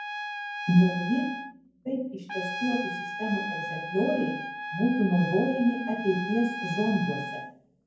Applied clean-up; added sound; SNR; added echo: none; Trumpet; 8 dB; reverberation time 0.9 s.